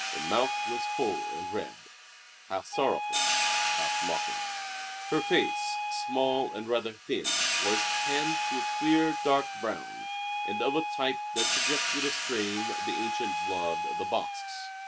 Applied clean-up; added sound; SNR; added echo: none; Wind instrument, woodwind instrument + Hi-hat; -1 dB; none.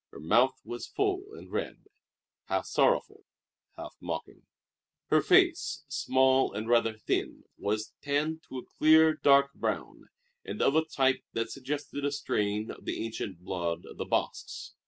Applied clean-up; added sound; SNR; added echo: none; none; none; none.